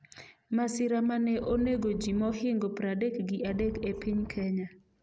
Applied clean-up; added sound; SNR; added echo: none; Wind; 12 dB; none.